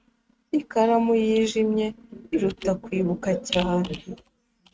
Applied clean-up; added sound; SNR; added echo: neural mask model RNNoise.